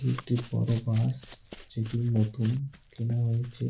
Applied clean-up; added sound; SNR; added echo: none; Run; 20 dB; reverberation time 0.3 s.